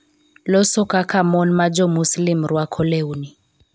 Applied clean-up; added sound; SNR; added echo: none; none; none; none.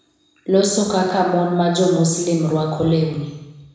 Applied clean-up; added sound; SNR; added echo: none; none; none; reverberation time 1.0 s.